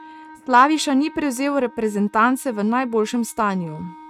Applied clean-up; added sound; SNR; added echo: neural mask model RNNoise.